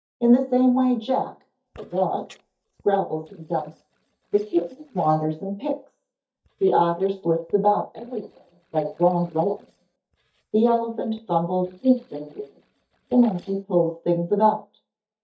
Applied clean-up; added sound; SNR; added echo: neural mask model DeepFilterNet 3.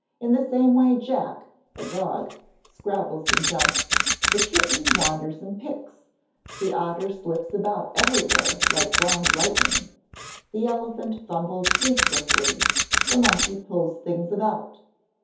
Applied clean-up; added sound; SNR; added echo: none; Camera; -2 dB; reverberation time 0.5 s.